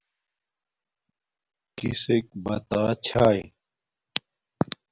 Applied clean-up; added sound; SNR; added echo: none; none; none; none.